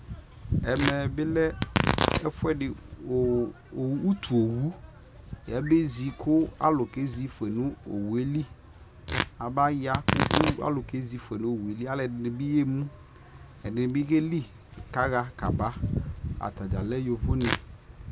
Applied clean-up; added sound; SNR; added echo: none; Tearing; 7 dB; none.